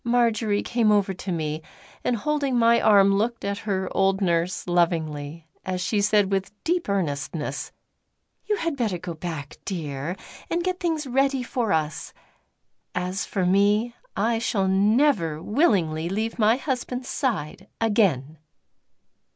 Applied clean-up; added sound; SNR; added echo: none; none; none; none.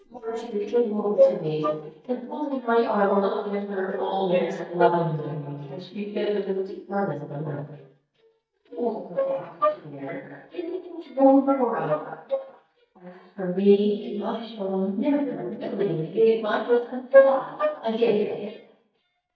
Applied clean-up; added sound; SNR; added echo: neural mask model DeepFilterNet 3.